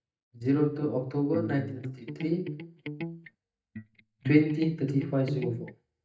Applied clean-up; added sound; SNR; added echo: neural mask model DeepFilterNet 3.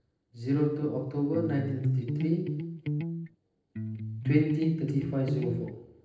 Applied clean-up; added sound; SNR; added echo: neural separator model SepFormer DNS4.